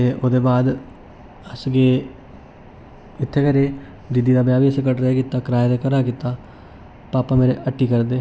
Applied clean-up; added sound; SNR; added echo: none; none; none; none.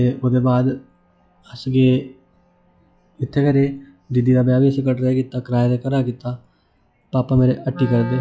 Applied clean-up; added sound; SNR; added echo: classical method log-MMSE.